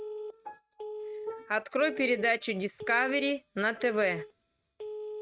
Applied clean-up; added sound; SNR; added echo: neural mask model RNNoise.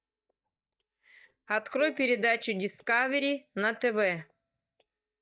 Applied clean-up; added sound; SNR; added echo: neural mask model DeepFilterNet 3.